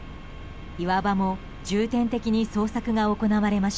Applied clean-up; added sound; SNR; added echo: none; none; none; none.